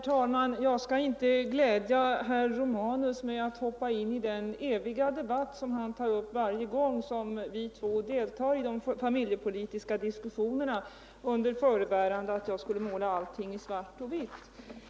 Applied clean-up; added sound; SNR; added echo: none; none; none; none.